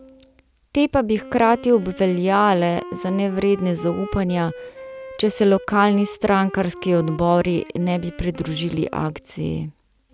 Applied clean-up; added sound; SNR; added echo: none; Wind instrument, woodwind instrument; 17 dB; none.